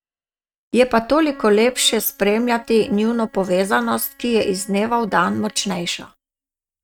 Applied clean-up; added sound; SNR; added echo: neural mask model RNNoise.